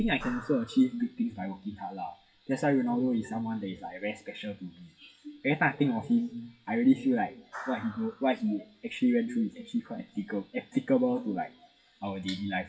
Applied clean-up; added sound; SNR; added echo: classical method WPE with log-MMSE.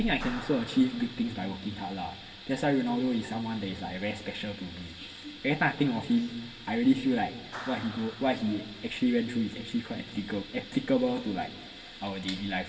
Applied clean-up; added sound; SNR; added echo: none; Clapping; 19 dB; reverberation time 2.7 s.